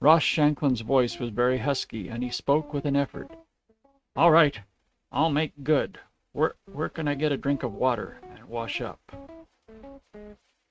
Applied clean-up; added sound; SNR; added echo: neural mask model RNNoise.